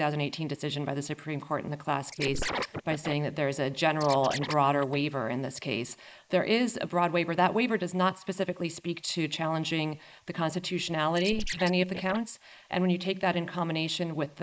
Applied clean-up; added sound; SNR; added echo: neural mask model Resemble Enhance denoiser.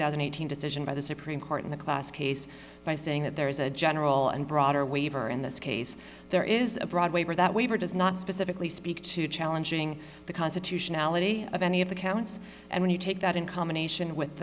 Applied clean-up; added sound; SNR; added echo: none; none; none; none.